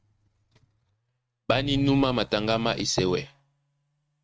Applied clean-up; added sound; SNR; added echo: neural mask model RNNoise.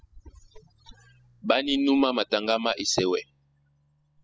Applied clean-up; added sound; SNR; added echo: classical method spectral subtraction.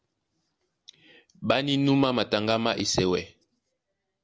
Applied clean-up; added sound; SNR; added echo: none; none; none; none.